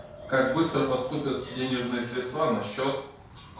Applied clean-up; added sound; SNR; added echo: none; Wind; 19 dB; reverberation time 0.5 s.